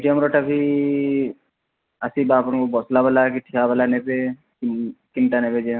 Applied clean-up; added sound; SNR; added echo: none; none; none; none.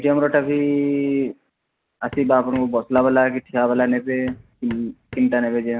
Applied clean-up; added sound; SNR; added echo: none; Hammer; 20 dB; none.